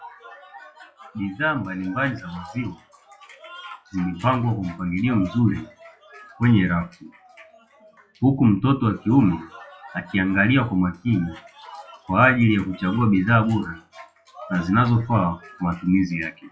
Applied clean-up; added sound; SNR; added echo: classical method log-MMSE.